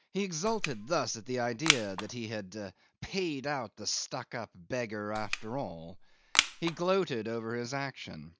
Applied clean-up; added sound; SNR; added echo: none; Crushing; 0 dB; none.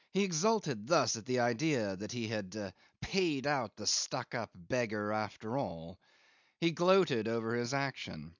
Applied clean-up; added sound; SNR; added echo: none; none; none; none.